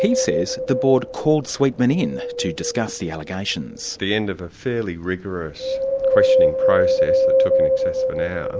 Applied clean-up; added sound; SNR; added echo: none; Wind; -2 dB; none.